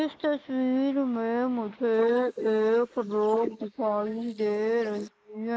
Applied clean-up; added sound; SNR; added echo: neural mask model Resemble Enhance denoiser.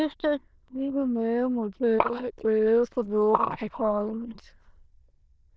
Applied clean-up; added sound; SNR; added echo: neural diffusion model UNIVERSE++.